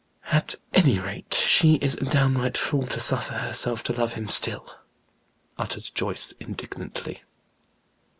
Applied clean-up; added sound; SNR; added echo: none; none; none; none.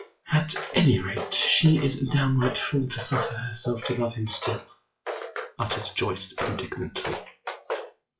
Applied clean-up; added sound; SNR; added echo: classical method WPE with log-MMSE.